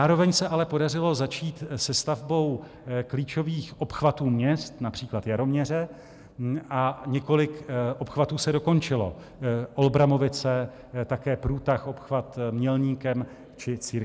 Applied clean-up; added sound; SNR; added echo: none; none; none; none.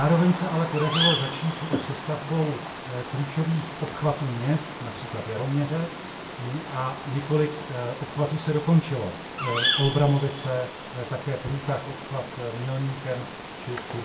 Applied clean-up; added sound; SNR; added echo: none; Bird vocalization, bird call, bird song; 6 dB; reverberation time 0.2 s.